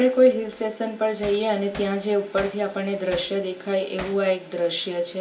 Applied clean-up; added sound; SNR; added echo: none; Hammer; 17 dB; reverberation time 0.3 s.